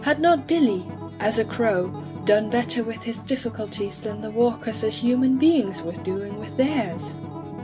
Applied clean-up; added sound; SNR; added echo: none; Acoustic guitar; 11 dB; none.